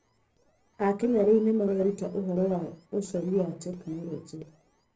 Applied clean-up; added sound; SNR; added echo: neural separator model SepFormer DNS4.